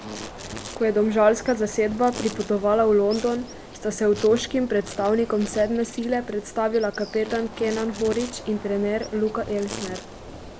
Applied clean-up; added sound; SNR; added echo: none; Insect; 14 dB; none.